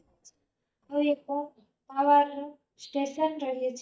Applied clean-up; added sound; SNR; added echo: neural mask model DeepFilterNet 3.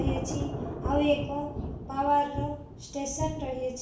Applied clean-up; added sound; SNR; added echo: none; Thunder / Rain; 4 dB; reverberation time 0.6 s.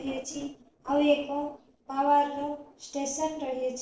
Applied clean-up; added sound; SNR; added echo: neural separator model SepFormer DNS4.